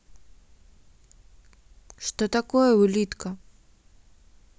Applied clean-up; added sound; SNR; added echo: none; none; none; none.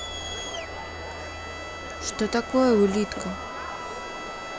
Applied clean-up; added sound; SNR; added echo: none; Bowed string instrument + Crowd; 6 dB; none.